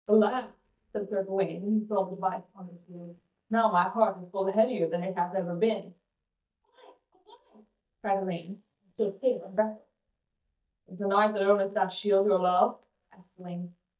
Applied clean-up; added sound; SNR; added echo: neural mask model DeepFilterNet 3.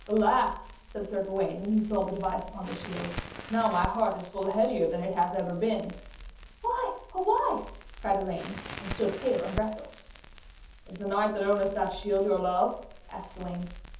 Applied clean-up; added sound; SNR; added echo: none; Crackle; 14 dB; reverberation time 0.7 s.